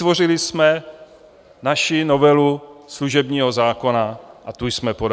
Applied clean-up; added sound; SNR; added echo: none; none; none; none.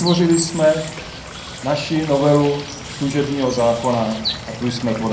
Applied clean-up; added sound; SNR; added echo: none; Water / Bird; 11 dB; reverberation time 0.5 s.